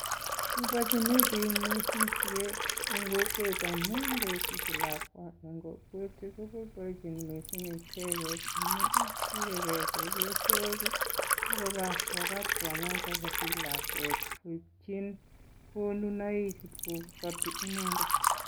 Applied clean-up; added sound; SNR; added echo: none; Liquid; -3 dB; none.